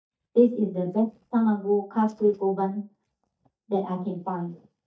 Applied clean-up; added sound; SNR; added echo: neural mask model DeepFilterNet 3.